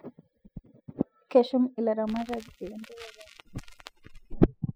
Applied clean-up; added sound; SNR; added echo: classical method spectral subtraction.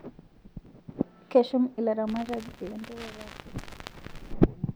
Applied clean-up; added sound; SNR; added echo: none; Crackle; 15 dB; none.